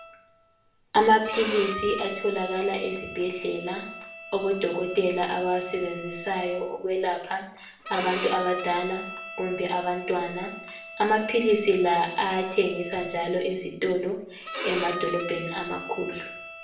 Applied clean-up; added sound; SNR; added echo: none; Bowed string instrument; 11 dB; reverberation time 0.6 s.